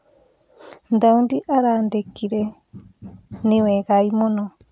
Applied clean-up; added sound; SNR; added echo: none; none; none; none.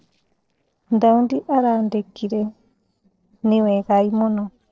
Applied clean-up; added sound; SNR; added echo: neural separator model SepFormer DNS4.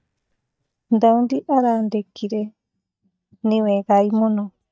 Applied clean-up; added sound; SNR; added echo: neural mask model DeepFilterNet 3.